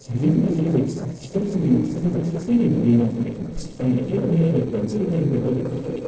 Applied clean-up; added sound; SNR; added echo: neural separator model SepFormer DNS4.